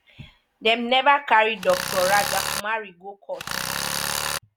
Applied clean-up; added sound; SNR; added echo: none; Tools; 3 dB; none.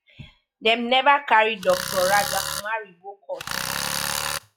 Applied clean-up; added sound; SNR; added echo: classical method log-MMSE.